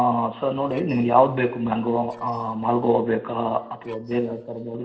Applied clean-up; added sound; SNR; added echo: neural separator model SepFormer DNS4.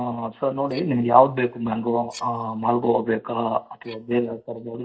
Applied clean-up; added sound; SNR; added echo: neural mask model DeepFilterNet 3.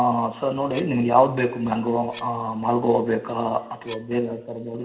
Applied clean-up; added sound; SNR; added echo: none; Cutlery, silverware; 14 dB; reverberation time 0.8 s.